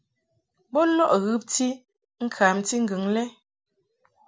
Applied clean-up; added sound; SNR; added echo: none; none; none; none.